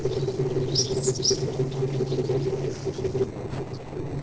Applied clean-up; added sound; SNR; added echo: neural separator model SepFormer DNS4.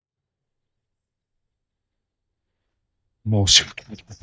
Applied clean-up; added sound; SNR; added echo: neural mask model DeepFilterNet 3.